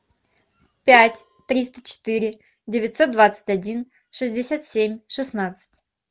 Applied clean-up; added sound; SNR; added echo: none; Cowbell; 18 dB; none.